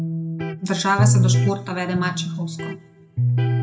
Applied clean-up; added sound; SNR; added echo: none; Electric guitar; -4 dB; reverberation time 0.5 s.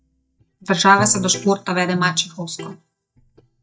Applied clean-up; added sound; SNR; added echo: neural mask model DeepFilterNet 3.